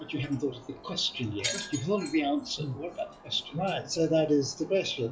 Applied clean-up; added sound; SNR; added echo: classical method WPE with log-MMSE.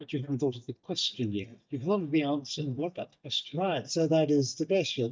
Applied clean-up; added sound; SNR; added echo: neural mask model DeepFilterNet 3.